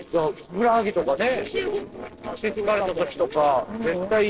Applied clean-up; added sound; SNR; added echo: neural separator model SepFormer DNS4.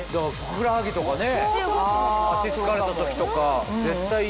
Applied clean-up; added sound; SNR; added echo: none; none; none; none.